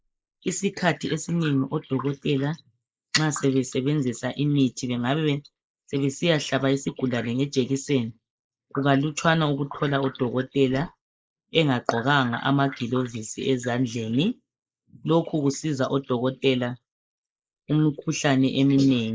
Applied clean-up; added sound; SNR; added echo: neural mask model Resemble Enhance denoiser.